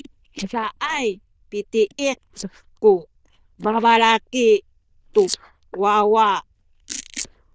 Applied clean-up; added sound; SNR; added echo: neural diffusion model UNIVERSE++.